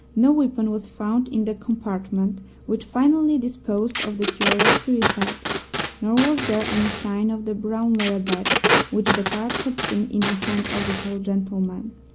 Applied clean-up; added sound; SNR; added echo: none; Packing tape, duct tape; 0 dB; none.